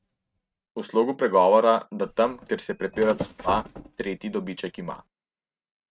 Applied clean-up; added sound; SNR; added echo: neural mask model RNNoise.